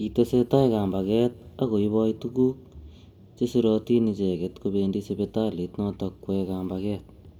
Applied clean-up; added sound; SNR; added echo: none; none; none; reverberation time 1.5 s.